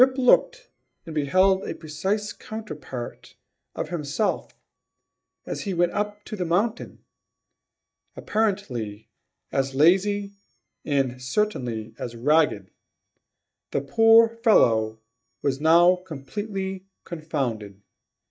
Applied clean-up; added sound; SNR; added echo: neural mask model DeepFilterNet 3.